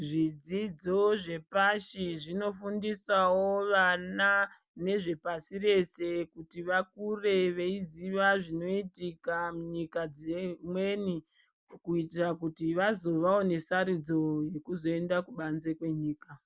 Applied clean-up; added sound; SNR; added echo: none; none; none; none.